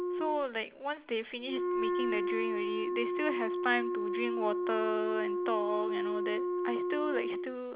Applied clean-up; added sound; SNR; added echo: none; Wind instrument, woodwind instrument; -2 dB; none.